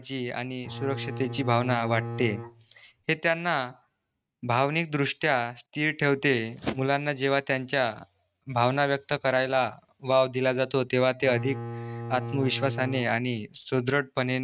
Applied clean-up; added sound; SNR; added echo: neural mask model RNNoise.